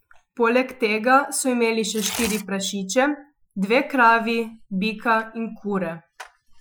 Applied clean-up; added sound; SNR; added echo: classical method Wiener filter.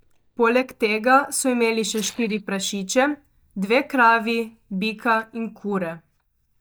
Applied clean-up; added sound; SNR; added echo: neural mask model DeepFilterNet 3.